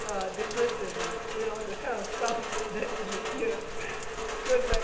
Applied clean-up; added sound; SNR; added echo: none; Rain; 0 dB; reverberation time 0.8 s.